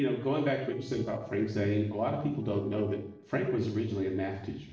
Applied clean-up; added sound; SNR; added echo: neural separator model SepFormer DNS4.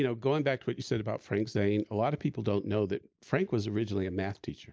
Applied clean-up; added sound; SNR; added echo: none; none; none; none.